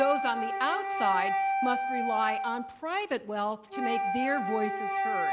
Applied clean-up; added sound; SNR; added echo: none; Wind instrument, woodwind instrument; -1 dB; none.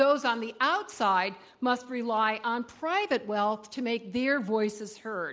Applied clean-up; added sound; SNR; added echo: none; none; none; none.